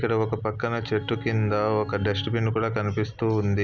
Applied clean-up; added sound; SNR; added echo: none; Bowed string instrument; 18 dB; none.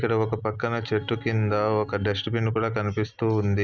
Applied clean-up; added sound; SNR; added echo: neural mask model RNNoise.